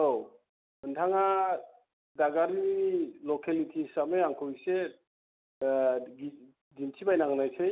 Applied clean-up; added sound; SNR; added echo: none; none; none; none.